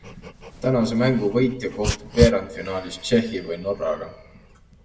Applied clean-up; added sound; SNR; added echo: none; Dog; 8 dB; reverberation time 0.7 s.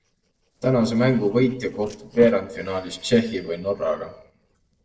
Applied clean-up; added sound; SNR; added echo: neural separator model SepFormer DNS4.